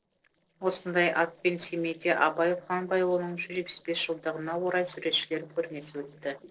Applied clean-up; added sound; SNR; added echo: neural separator model SepFormer DNS4.